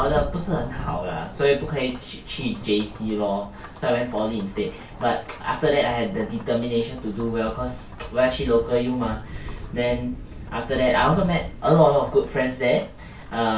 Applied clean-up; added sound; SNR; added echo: none; Rain / Thunderstorm; 12 dB; reverberation time 0.2 s.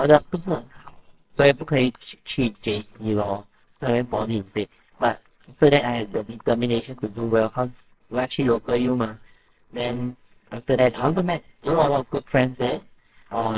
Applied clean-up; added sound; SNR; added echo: neural separator model SepFormer WHAMR!.